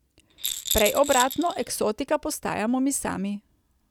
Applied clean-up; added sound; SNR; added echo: none; Rattle; 6 dB; none.